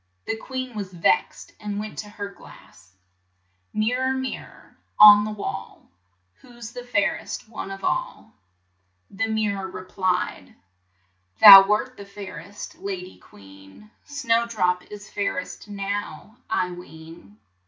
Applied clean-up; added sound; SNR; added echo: none; none; none; none.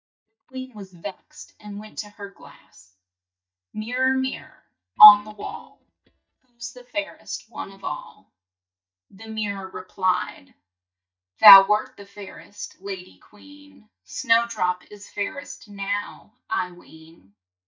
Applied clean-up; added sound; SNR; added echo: neural mask model DeepFilterNet 3.